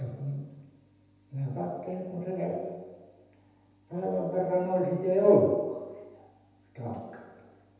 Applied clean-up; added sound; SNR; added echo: none; none; none; reverberation time 1.1 s.